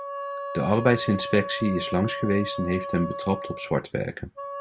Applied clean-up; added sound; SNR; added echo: none; Wind instrument, woodwind instrument; 8 dB; none.